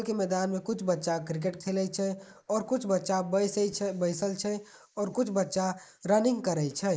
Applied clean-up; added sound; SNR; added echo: neural mask model Resemble Enhance denoiser.